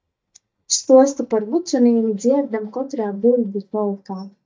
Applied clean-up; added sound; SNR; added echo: neural mask model DeepFilterNet 3.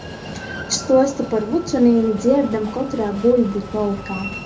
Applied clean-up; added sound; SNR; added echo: none; Train; 13 dB; reverberation time 0.3 s.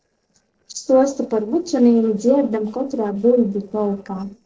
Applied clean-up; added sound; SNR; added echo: neural separator model SepFormer DNS4.